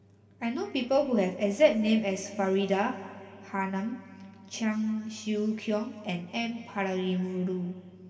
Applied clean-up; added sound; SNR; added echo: none; none; none; reverberation time 2.3 s.